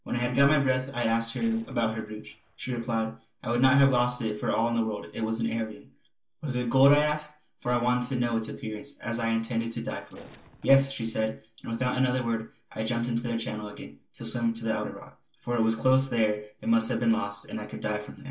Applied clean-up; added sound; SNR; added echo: neural separator model SepFormer DNS4.